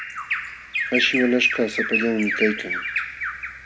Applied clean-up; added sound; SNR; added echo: none; Bird vocalization, bird call, bird song; 2 dB; none.